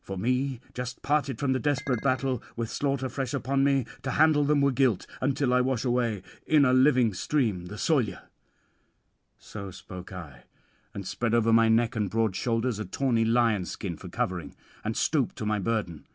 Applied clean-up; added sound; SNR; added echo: none; Chink, clink; 16 dB; none.